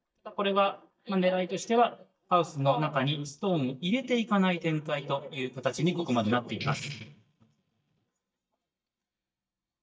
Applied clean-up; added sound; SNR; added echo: neural mask model DeepFilterNet 3.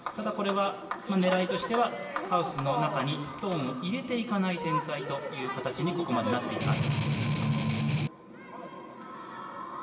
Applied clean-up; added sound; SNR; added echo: none; Strum; -3 dB; reverberation time 1.0 s.